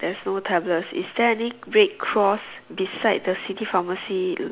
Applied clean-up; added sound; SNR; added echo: none; none; none; none.